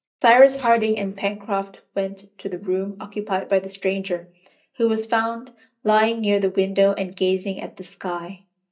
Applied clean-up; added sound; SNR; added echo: neural mask model DeepFilterNet 3.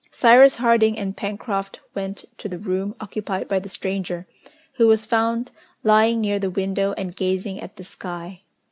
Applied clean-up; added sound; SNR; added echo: none; none; none; none.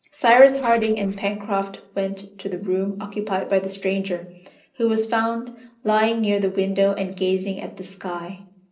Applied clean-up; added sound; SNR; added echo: neural separator model SepFormer DNS4.